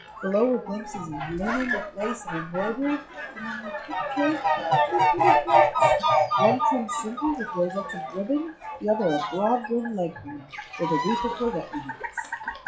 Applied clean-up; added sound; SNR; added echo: classical method WPE with log-MMSE.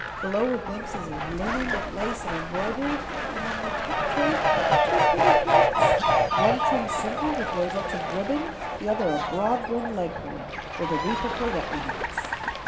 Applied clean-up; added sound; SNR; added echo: none; Fowl; -4 dB; reverberation time 2.2 s.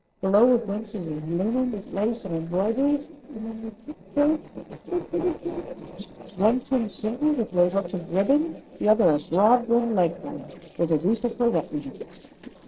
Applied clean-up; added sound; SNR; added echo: neural separator model SepFormer DNS4.